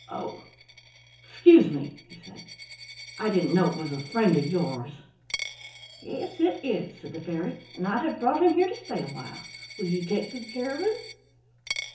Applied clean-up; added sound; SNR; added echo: none; Coin (dropping); 16 dB; reverberation time 0.7 s.